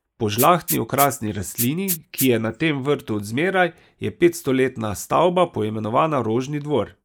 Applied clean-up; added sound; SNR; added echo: neural mask model Resemble Enhance denoiser.